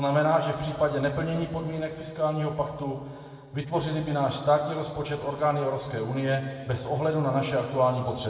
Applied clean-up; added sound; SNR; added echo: none; none; none; reverberation time 2.2 s.